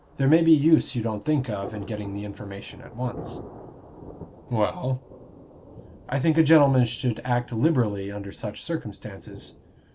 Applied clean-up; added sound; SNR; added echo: none; Thunder; 19 dB; none.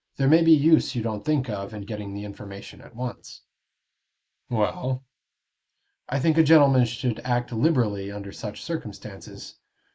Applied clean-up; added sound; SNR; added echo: neural mask model Resemble Enhance denoiser.